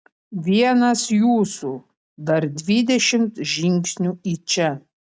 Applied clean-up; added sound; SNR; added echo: none; none; none; none.